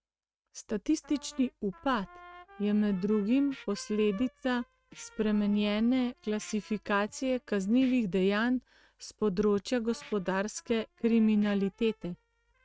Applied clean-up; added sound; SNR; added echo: neural mask model RNNoise.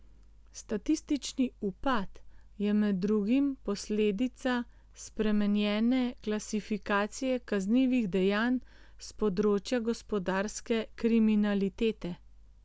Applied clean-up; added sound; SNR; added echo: none; none; none; none.